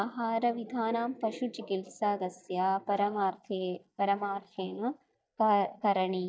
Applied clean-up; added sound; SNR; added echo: neural mask model DeepFilterNet 3.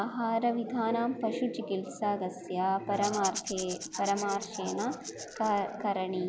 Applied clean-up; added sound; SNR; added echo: none; Rattle / Rattle (instrument); 11 dB; none.